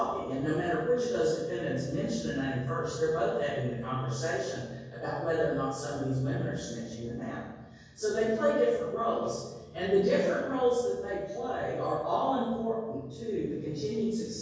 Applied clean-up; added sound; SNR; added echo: none; none; none; reverberation time 1.3 s.